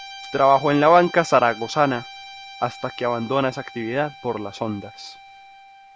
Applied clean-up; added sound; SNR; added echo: none; Guitar; 18 dB; none.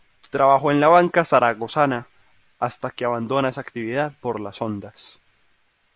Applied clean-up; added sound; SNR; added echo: none; none; none; none.